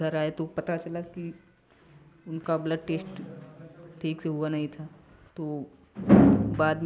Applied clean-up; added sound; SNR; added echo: none; none; none; none.